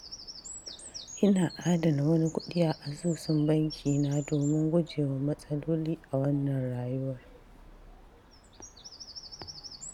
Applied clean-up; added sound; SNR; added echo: none; Bird vocalization, bird call, bird song; 18 dB; none.